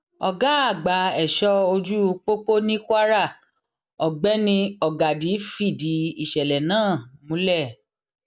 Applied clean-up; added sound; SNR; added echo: none; none; none; none.